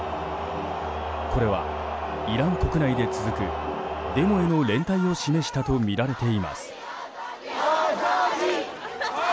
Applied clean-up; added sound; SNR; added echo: none; none; none; none.